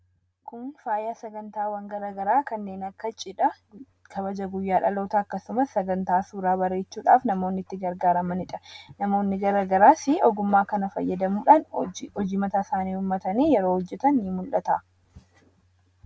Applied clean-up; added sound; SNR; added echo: none; none; none; none.